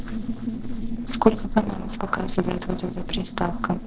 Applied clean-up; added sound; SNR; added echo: neural separator model SepFormer DNS4.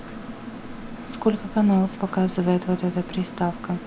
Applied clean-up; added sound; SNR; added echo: none; Bird vocalization, bird call, bird song; 19 dB; none.